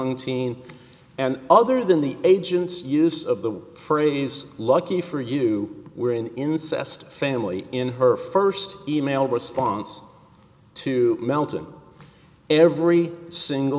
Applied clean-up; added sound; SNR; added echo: none; none; none; none.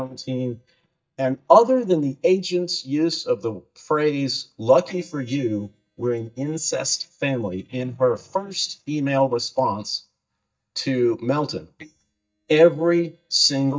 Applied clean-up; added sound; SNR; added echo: neural mask model DeepFilterNet 3.